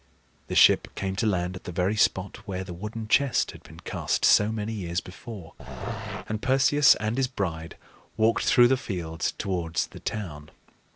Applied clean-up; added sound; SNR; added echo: none; Growling; 7 dB; none.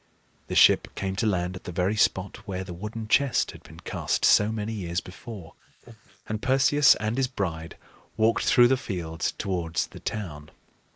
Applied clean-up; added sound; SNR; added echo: neural mask model Resemble Enhance denoiser.